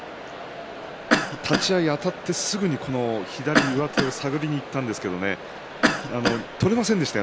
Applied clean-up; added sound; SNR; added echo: none; Cough; 1 dB; none.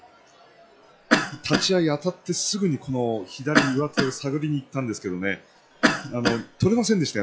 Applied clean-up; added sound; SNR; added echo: classical method log-MMSE.